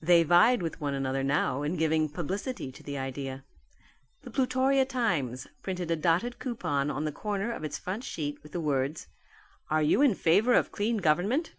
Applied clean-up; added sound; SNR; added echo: none; none; none; none.